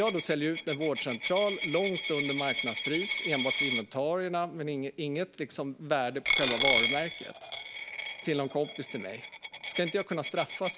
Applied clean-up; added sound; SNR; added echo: none; Coin (dropping); 2 dB; none.